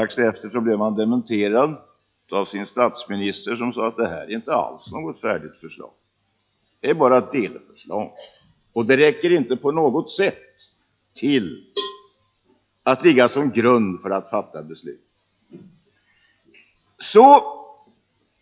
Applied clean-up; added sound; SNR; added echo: classical method log-MMSE.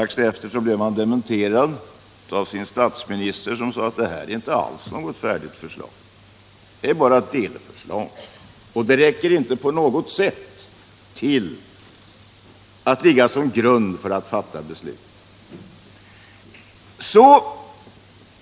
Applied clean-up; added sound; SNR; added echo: none; none; none; none.